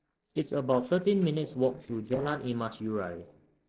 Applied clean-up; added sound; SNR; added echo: neural separator model SepFormer DNS4.